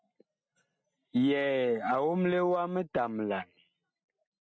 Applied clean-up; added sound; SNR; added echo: none; none; none; none.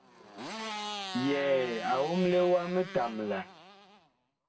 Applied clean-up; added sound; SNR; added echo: none; Motorcycle; 11 dB; reverberation time 0.2 s.